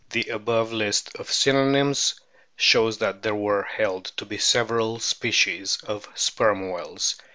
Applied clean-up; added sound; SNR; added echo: none; none; none; none.